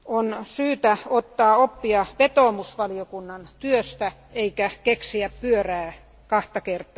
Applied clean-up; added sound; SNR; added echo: none; none; none; none.